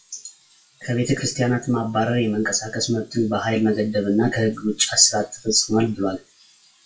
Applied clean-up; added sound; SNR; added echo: classical method WPE with log-MMSE.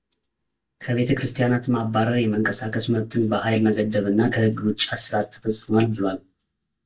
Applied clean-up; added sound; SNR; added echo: neural mask model DeepFilterNet 3.